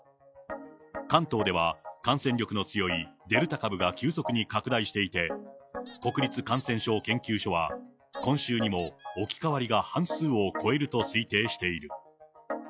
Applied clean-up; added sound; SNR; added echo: classical method log-MMSE.